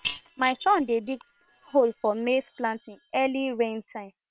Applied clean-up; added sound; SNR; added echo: neural separator model SepFormer WHAM!.